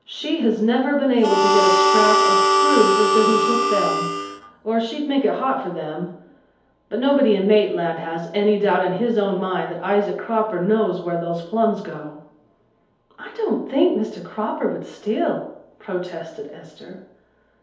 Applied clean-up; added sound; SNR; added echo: none; Harmonica; -4 dB; reverberation time 2.2 s.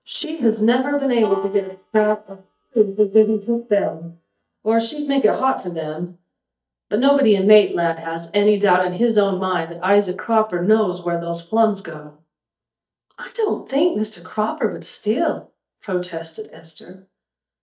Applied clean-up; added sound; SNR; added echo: neural mask model DeepFilterNet 3.